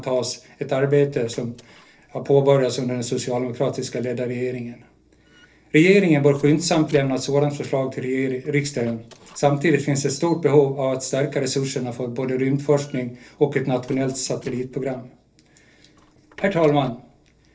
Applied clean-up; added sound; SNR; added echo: neural separator model SepFormer DNS4.